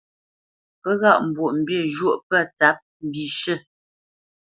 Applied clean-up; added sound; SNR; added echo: none; none; none; none.